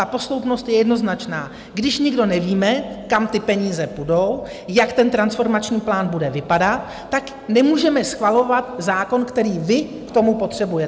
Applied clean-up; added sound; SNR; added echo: none; none; none; none.